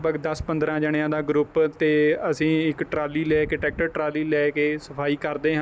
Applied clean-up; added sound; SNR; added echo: none; none; none; none.